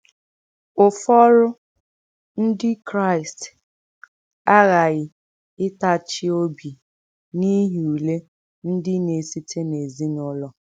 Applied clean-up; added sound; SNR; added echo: none; none; none; none.